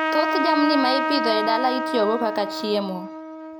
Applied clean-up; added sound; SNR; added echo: none; Trumpet; 2 dB; none.